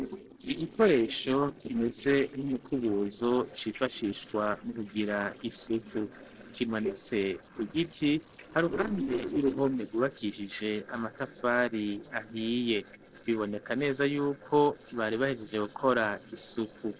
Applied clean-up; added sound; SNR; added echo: neural separator model SepFormer DNS4.